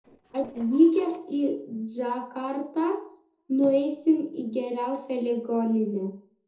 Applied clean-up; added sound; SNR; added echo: neural separator model SepFormer DNS4.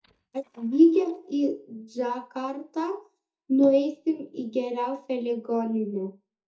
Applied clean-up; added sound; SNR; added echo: neural mask model DeepFilterNet 3.